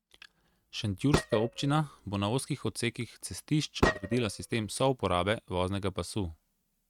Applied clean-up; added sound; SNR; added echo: neural mask model RNNoise.